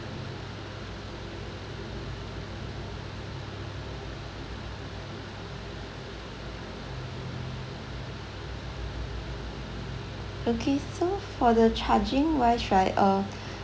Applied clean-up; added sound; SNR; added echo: none; none; none; none.